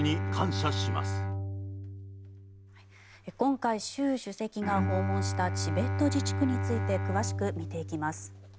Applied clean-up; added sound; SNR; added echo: none; Bowed string instrument; 0 dB; none.